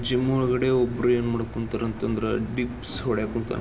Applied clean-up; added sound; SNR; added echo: none; Engine; 14 dB; none.